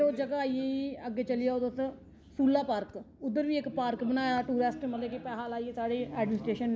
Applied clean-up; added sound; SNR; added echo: none; none; none; none.